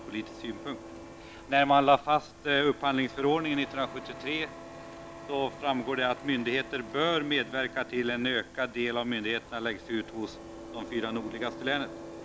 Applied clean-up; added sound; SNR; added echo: none; Printer; 15 dB; none.